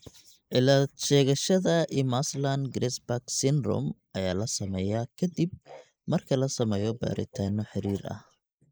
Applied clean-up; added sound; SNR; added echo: neural mask model Resemble Enhance denoiser.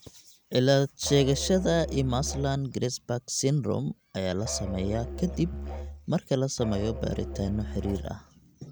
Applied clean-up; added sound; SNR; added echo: none; Musical instrument; 9 dB; none.